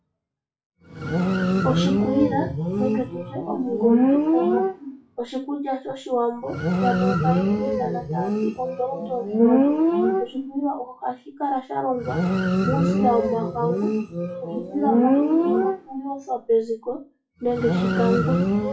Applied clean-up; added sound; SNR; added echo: classical method WPE with log-MMSE.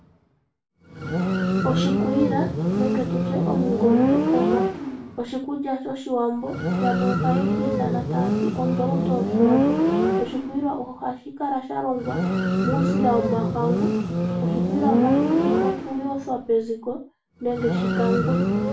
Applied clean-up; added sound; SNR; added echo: none; Motorcycle; -4 dB; reverberation time 0.3 s.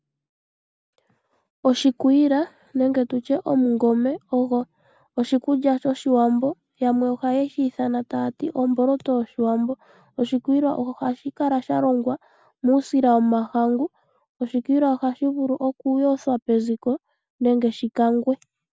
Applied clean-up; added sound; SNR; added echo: none; none; none; none.